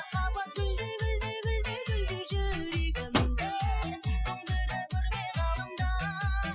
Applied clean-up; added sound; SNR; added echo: classical method Wiener filter.